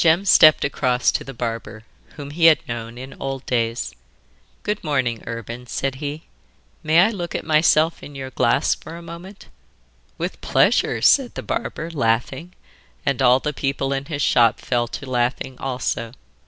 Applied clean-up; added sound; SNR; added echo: none; none; none; none.